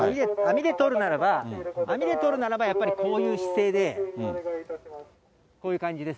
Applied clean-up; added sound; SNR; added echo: none; none; none; none.